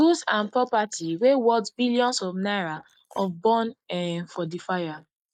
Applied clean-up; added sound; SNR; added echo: neural mask model Resemble Enhance denoiser.